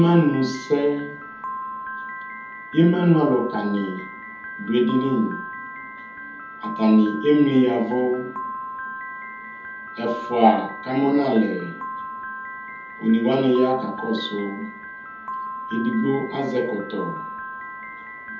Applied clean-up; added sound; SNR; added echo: none; Piano; 11 dB; reverberation time 0.7 s.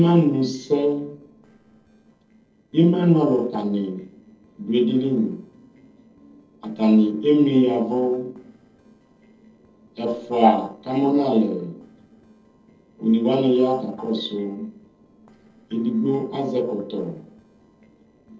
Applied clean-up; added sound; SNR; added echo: neural separator model SepFormer DNS4.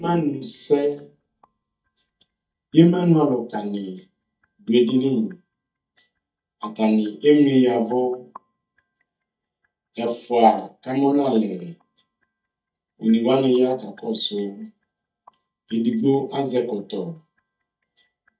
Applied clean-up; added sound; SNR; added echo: neural mask model DeepFilterNet 3.